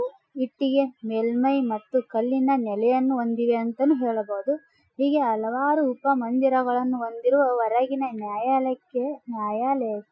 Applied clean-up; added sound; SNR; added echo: classical method Wiener filter.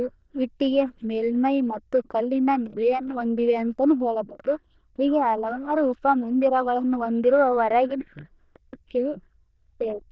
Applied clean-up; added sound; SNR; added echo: neural diffusion model UNIVERSE++.